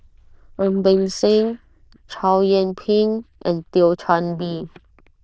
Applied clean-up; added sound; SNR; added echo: neural diffusion model UNIVERSE++.